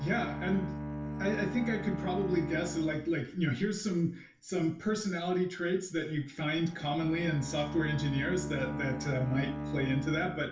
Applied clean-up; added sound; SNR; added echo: none; Bowed string instrument; 8 dB; reverberation time 0.3 s.